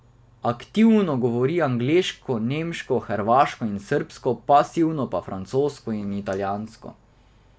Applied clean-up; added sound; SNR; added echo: none; none; none; none.